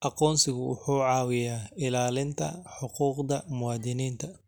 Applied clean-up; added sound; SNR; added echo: none; none; none; none.